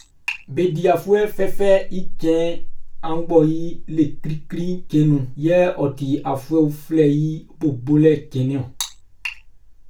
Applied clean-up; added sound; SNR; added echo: none; none; none; reverberation time 0.2 s.